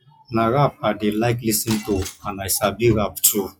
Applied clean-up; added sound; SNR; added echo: classical method log-MMSE.